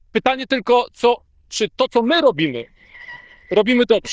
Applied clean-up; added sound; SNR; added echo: neural diffusion model UNIVERSE++.